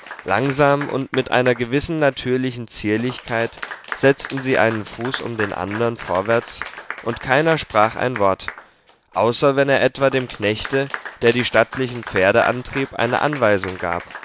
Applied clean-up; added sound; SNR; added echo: none; Applause / Clapping; 14 dB; none.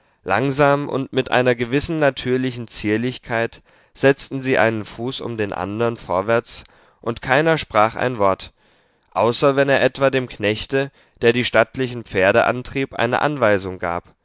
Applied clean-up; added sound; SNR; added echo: none; none; none; none.